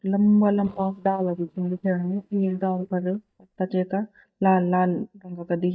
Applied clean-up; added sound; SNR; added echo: neural mask model DeepFilterNet 3.